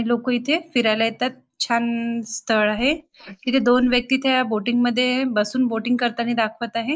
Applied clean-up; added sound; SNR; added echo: neural mask model Resemble Enhance denoiser.